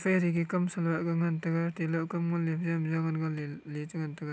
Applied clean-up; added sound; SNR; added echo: none; none; none; none.